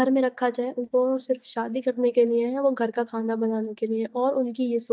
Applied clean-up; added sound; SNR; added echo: neural mask model DeepFilterNet 3.